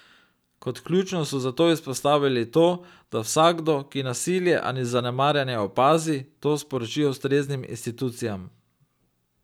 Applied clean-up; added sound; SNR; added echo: none; none; none; none.